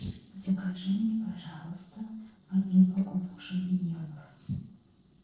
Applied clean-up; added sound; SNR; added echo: neural separator model SepFormer DNS4.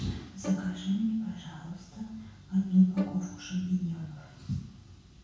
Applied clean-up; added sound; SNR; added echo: none; Bowed string instrument; 17 dB; reverberation time 0.6 s.